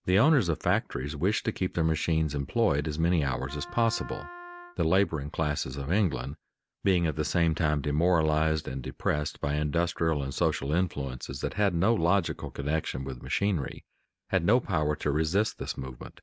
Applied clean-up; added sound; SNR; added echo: none; Wind instrument, woodwind instrument; 17 dB; none.